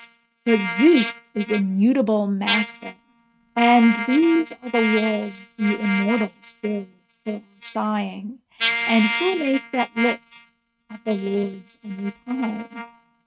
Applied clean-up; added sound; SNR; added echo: neural mask model RNNoise.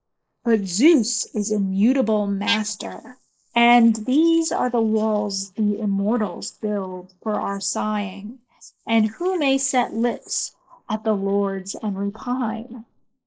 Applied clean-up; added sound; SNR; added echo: neural mask model Resemble Enhance denoiser.